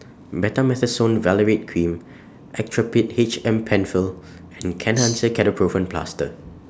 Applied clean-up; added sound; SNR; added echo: none; Tambourine; 5 dB; none.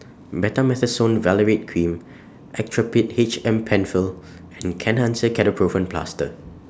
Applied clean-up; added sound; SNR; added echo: none; none; none; none.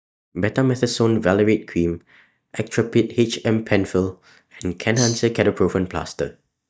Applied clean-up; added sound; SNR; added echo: neural mask model DeepFilterNet 3.